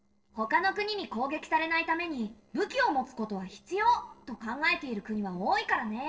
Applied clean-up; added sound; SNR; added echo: neural separator model SepFormer DNS4.